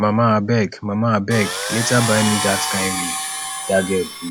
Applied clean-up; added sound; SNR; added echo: classical method log-MMSE.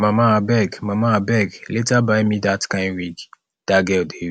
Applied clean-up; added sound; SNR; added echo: none; none; none; none.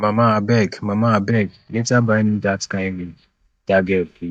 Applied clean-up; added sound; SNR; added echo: neural mask model DeepFilterNet 3.